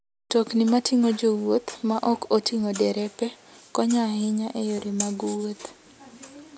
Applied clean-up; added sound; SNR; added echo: none; none; none; none.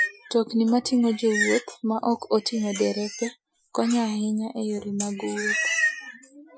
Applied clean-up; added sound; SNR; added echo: classical method Wiener filter.